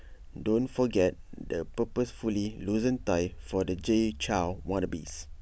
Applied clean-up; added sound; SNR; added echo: none; none; none; none.